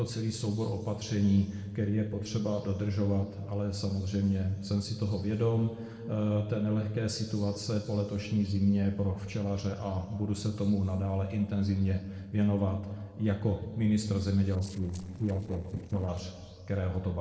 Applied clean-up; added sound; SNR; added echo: neural separator model SepFormer DNS4.